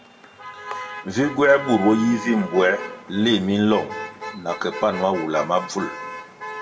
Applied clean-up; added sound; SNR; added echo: none; Motor vehicle (road); 12 dB; reverberation time 1.2 s.